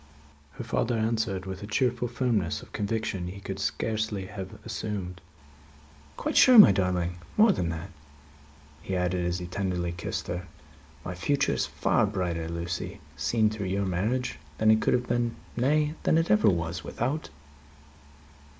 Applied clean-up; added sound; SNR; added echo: none; none; none; none.